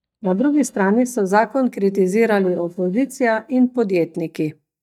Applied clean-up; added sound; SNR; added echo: neural mask model DeepFilterNet 3.